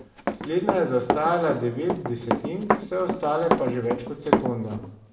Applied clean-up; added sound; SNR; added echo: none; Run; 1 dB; reverberation time 0.7 s.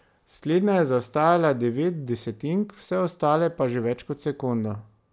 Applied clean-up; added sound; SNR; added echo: none; none; none; none.